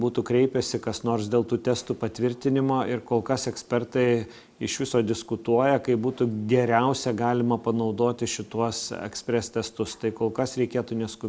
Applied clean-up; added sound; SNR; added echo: none; none; none; none.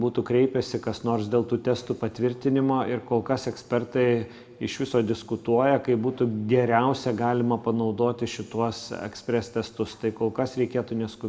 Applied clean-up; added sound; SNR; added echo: none; none; none; reverberation time 1.2 s.